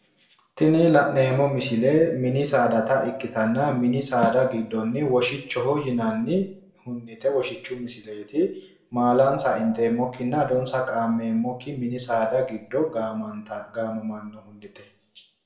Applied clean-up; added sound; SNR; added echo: none; Snare drum; 14 dB; reverberation time 0.4 s.